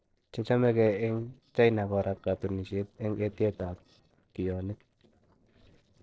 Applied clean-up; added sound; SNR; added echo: neural separator model SepFormer DNS4.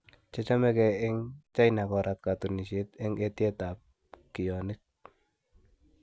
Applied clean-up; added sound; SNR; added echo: none; none; none; none.